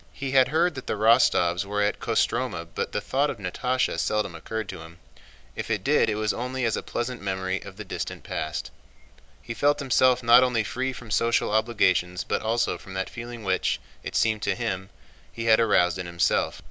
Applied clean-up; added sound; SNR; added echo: none; none; none; none.